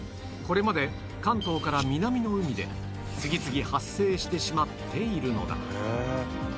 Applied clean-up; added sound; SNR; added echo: none; Car + Bowed string instrument; 13 dB; none.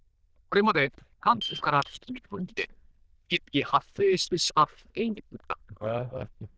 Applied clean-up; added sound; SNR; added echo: neural diffusion model UNIVERSE++.